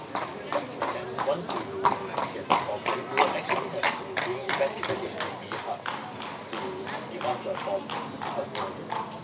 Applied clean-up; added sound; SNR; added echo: none; Livestock, farm animals, working animals; -4 dB; reverberation time 0.2 s.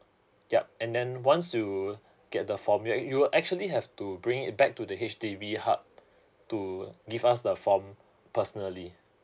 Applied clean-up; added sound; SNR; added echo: none; none; none; none.